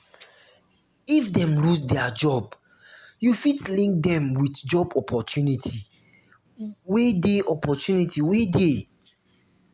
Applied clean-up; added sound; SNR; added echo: none; none; none; none.